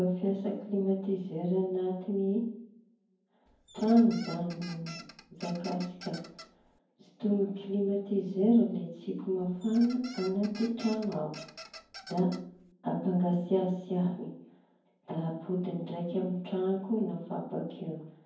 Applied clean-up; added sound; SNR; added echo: none; Squeak; 18 dB; reverberation time 0.9 s.